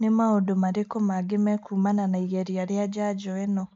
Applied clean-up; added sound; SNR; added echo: neural mask model Resemble Enhance denoiser.